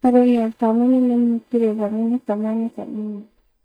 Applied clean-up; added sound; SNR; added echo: neural mask model DeepFilterNet 3.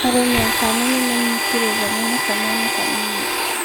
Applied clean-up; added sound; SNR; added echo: none; Domestic sounds, home sounds; -2 dB; none.